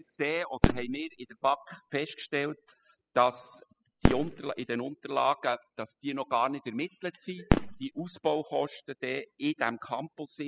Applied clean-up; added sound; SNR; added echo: classical method spectral subtraction.